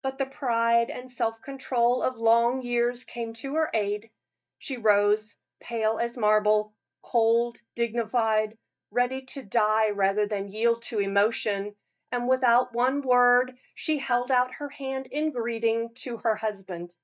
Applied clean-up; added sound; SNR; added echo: neural mask model DeepFilterNet 3.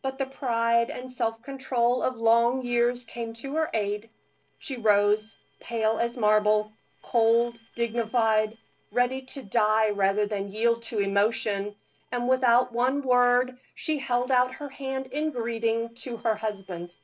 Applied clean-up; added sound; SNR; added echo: neural separator model SepFormer DNS4.